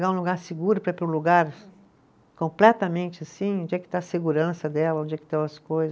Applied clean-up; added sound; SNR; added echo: none; none; none; none.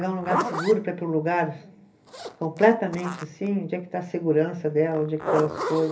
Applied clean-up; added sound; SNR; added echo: none; Zipper (clothing); 8 dB; reverberation time 0.3 s.